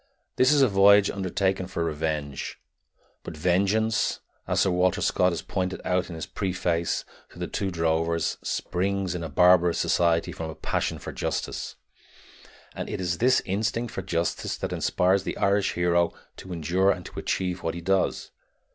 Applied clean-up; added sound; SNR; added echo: none; none; none; none.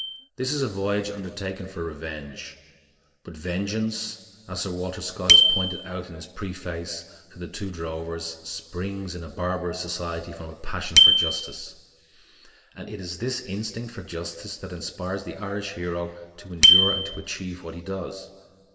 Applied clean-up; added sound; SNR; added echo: none; Bicycle bell; -3 dB; reverberation time 1.7 s.